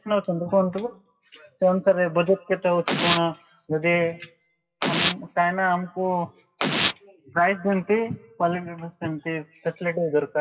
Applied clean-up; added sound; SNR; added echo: classical method WPE with log-MMSE.